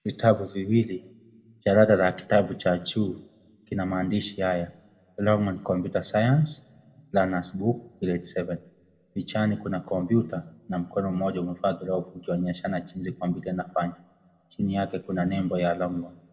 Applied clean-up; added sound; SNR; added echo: none; none; none; reverberation time 0.7 s.